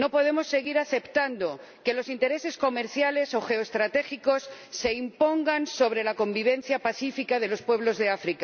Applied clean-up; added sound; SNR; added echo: none; none; none; none.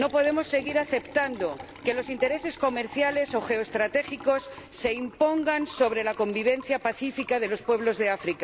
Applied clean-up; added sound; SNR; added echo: none; Liquid; 18 dB; none.